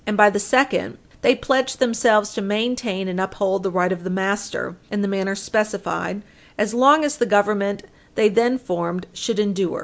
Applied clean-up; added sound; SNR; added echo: none; none; none; none.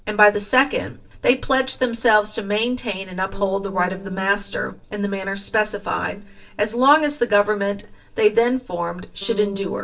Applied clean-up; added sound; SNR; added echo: neural separator model SepFormer DNS4.